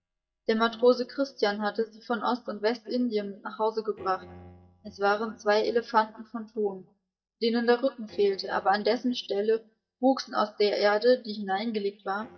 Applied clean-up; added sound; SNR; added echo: neural mask model DeepFilterNet 3.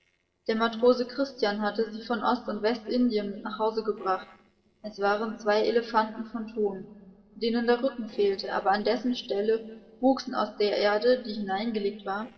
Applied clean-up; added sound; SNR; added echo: neural separator model SepFormer DNS4.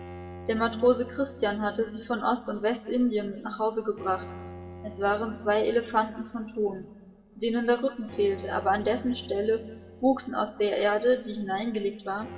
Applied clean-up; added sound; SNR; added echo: none; Bowed string instrument; 18 dB; reverberation time 2.4 s.